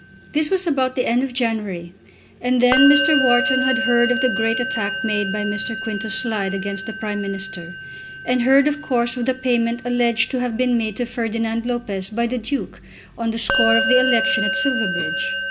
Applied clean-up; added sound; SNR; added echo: none; Musical instrument; 5 dB; none.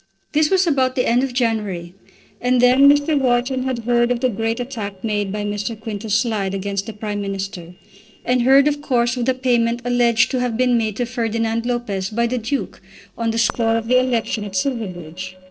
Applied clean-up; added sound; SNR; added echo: neural separator model SepFormer DNS4.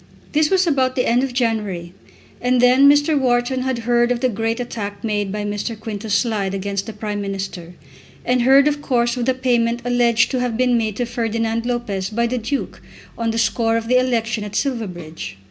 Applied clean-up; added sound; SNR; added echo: none; none; none; none.